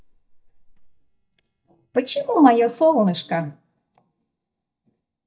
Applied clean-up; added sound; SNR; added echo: neural mask model DeepFilterNet 3.